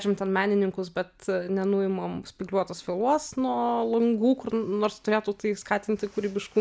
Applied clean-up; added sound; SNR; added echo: none; none; none; none.